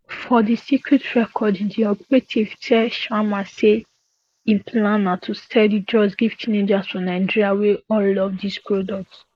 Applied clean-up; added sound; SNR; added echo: neural mask model Resemble Enhance denoiser.